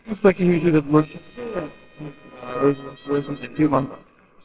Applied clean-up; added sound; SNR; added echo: neural separator model SepFormer WHAMR!.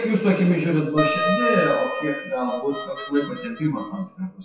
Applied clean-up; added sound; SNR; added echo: classical method WPE with log-MMSE.